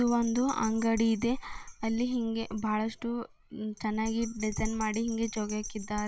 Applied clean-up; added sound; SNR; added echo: none; Bell; 12 dB; none.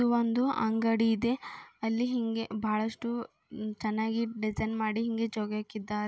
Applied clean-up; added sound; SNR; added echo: none; none; none; none.